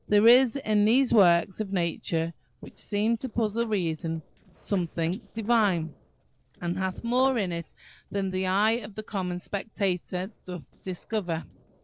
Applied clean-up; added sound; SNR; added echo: neural separator model SepFormer DNS4.